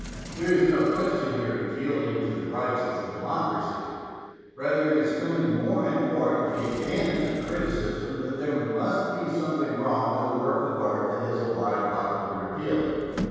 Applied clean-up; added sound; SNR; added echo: none; Sliding door; 16 dB; reverberation time 2.2 s.